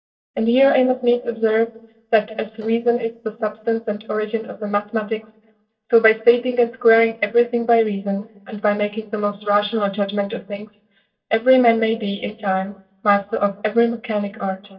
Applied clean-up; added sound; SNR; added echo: neural mask model DeepFilterNet 3.